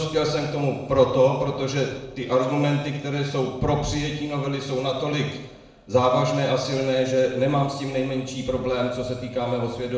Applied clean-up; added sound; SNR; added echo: none; none; none; reverberation time 0.7 s.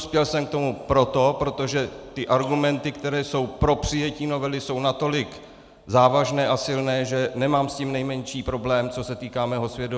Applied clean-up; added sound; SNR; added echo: none; none; none; none.